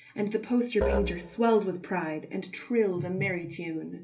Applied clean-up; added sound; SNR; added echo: none; Musical instrument; 6 dB; reverberation time 0.3 s.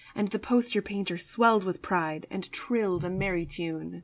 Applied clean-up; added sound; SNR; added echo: none; none; none; none.